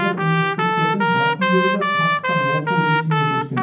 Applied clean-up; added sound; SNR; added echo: none; Trumpet; -3 dB; reverberation time 0.9 s.